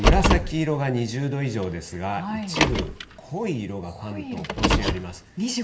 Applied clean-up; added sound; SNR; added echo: none; Car; -1 dB; reverberation time 1.2 s.